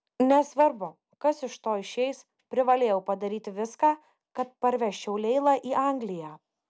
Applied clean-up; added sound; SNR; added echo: none; none; none; none.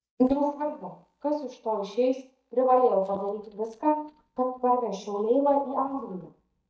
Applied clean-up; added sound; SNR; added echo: neural mask model DeepFilterNet 3.